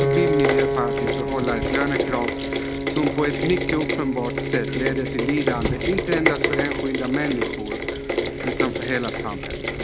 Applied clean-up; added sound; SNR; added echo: none; Rain + Piano; -2 dB; none.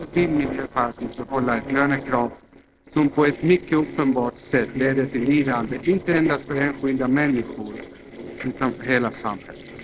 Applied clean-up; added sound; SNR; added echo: neural separator model SepFormer DNS4.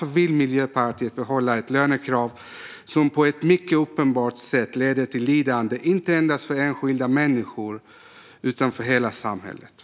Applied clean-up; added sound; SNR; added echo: none; none; none; none.